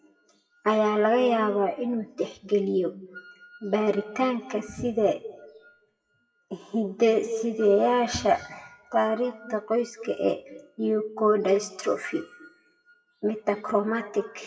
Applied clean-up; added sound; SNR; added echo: classical method WPE with log-MMSE.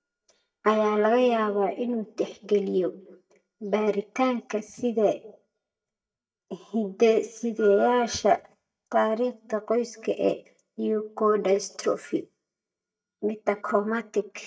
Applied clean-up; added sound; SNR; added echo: neural mask model DeepFilterNet 3.